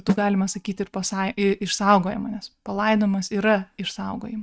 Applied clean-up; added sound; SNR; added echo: neural mask model RNNoise.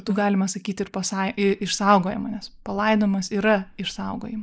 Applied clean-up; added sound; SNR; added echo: neural mask model Resemble Enhance denoiser.